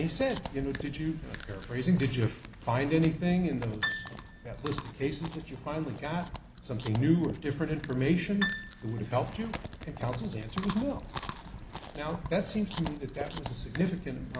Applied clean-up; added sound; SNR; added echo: none; Piano + Chewing, mastication; 9 dB; none.